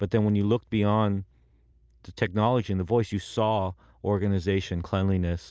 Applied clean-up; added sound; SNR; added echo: none; none; none; none.